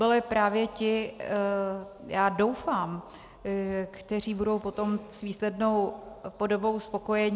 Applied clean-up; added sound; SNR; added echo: none; none; none; none.